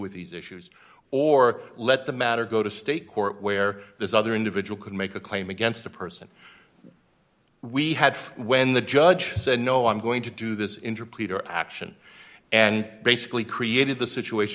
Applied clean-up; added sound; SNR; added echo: none; none; none; none.